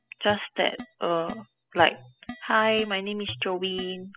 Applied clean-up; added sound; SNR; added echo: classical method spectral subtraction.